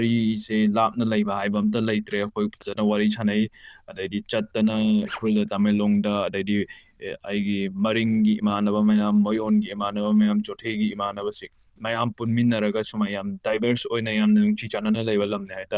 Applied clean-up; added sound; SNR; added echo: neural diffusion model UNIVERSE++.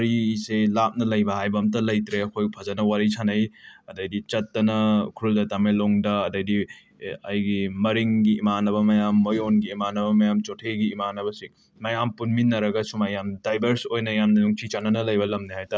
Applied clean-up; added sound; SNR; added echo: none; none; none; none.